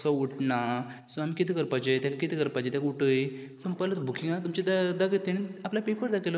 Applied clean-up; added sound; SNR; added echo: neural mask model Resemble Enhance denoiser.